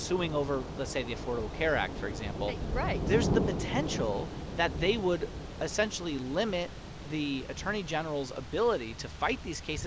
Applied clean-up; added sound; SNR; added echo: none; Thunder / Rain; 4 dB; none.